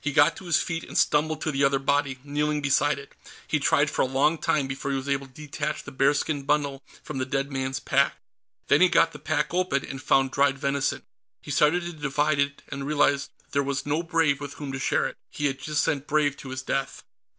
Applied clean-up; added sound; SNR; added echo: none; none; none; none.